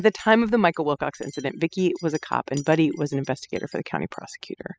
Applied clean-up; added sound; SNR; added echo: classical method spectral subtraction.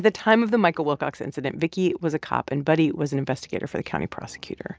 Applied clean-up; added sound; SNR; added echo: none; none; none; none.